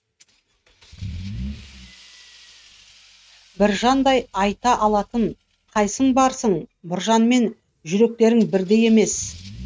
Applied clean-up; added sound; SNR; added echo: neural mask model RNNoise.